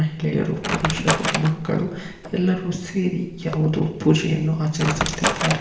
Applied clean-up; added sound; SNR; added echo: none; Wood; 6 dB; reverberation time 0.9 s.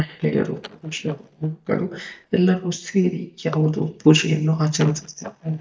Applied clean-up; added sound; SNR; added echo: neural mask model DeepFilterNet 3.